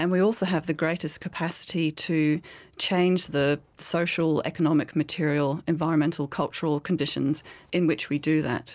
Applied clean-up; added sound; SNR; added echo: none; none; none; none.